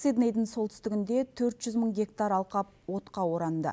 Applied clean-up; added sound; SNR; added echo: none; none; none; none.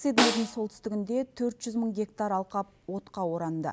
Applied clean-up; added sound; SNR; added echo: none; Snare drum; 1 dB; none.